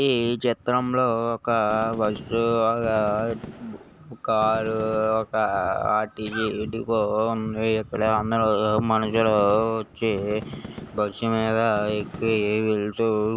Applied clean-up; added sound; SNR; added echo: none; Cough + Gunshot, gunfire; 15 dB; none.